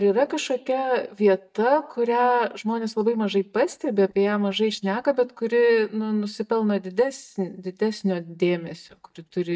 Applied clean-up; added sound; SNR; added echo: neural mask model DeepFilterNet 3.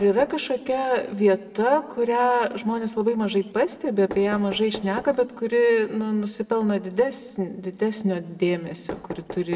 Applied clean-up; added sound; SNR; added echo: none; Knock; 19 dB; reverberation time 1.0 s.